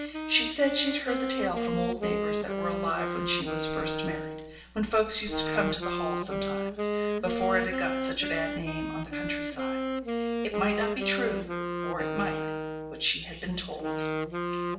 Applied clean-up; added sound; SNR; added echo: none; Wind instrument, woodwind instrument; 1 dB; reverberation time 1.1 s.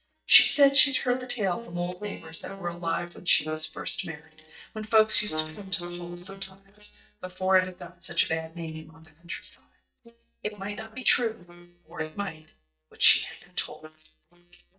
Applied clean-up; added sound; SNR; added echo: neural mask model DeepFilterNet 3.